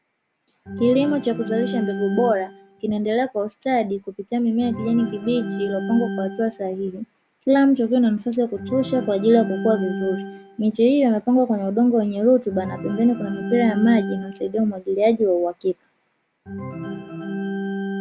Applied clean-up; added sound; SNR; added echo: none; Organ; 10 dB; none.